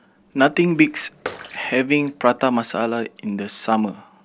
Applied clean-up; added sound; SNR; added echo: none; Bathtub (filling or washing) / Water / Splash, splatter; 20 dB; none.